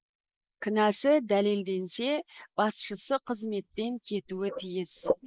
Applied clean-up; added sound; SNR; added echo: neural mask model Resemble Enhance denoiser.